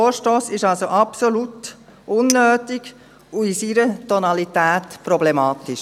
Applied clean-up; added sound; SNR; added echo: none; Chink, clink; 16 dB; none.